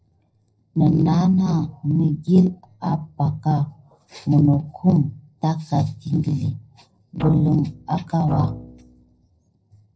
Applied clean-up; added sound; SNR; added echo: neural separator model SepFormer DNS4.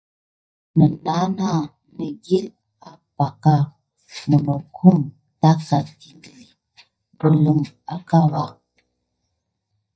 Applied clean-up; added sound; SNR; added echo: neural mask model DeepFilterNet 3.